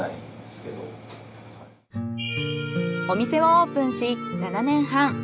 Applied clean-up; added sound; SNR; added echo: none; none; none; none.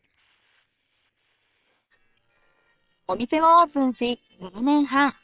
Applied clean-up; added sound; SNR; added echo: neural separator model SepFormer WHAM!.